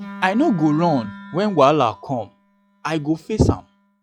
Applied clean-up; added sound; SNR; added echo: classical method log-MMSE.